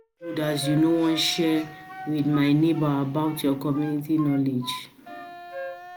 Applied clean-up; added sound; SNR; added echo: none; Wind instrument, woodwind instrument + Wind instrument, woodwind instrument; 15 dB; none.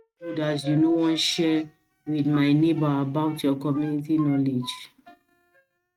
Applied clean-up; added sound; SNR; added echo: neural mask model RNNoise.